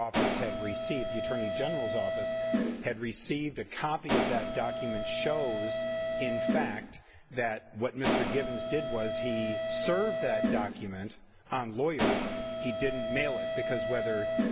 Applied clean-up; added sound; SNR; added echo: none; Mechanisms; -2 dB; none.